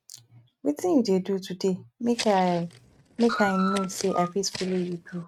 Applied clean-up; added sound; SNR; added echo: neural mask model RNNoise.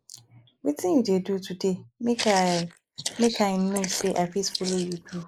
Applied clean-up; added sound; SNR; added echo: neural mask model Resemble Enhance denoiser.